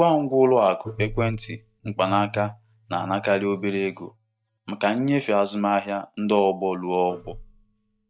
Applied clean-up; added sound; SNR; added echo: neural mask model DeepFilterNet 3.